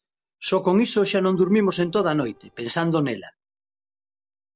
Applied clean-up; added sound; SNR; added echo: neural separator model SepFormer DNS4.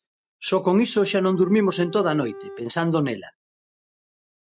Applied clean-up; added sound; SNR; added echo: neural mask model RNNoise.